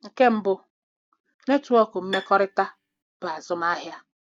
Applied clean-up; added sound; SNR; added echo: none; Bowed string instrument; 12 dB; none.